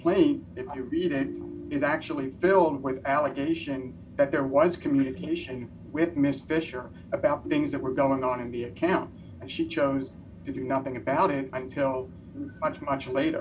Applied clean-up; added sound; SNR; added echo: none; Ringtone; 13 dB; reverberation time 0.2 s.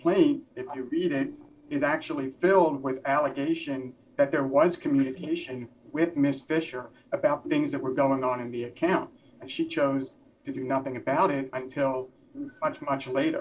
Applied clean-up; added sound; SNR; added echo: neural separator model SepFormer DNS4.